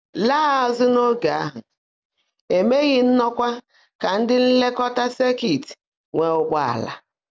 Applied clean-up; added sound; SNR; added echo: none; none; none; none.